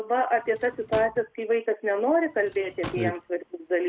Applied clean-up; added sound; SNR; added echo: none; Drawer open or close / Wood; 16 dB; none.